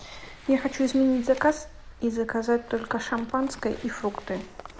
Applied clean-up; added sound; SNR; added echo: none; Livestock, farm animals, working animals; 19 dB; none.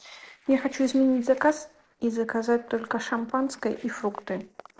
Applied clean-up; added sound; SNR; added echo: neural separator model SepFormer DNS4.